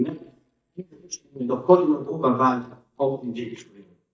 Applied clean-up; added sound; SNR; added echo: neural mask model DeepFilterNet 3.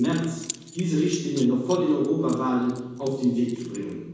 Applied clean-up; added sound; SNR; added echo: none; Coin (dropping) / Zipper (clothing); 19 dB; reverberation time 1.2 s.